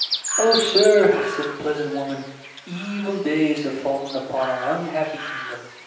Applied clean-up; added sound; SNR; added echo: none; Chirp, tweet; 8 dB; reverberation time 0.9 s.